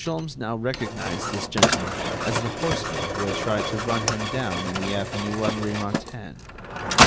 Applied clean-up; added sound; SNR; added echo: none; Mechanisms; -3 dB; none.